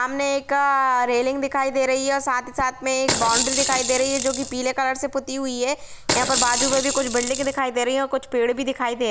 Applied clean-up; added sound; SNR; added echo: none; Rattle / Rattle (instrument); 2 dB; none.